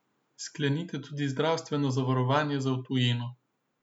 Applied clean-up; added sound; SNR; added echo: none; none; none; none.